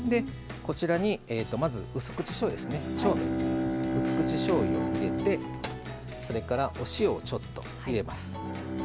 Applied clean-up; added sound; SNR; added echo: none; Bowed string instrument; 3 dB; none.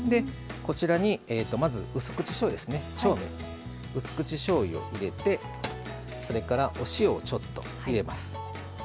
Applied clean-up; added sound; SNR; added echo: none; none; none; none.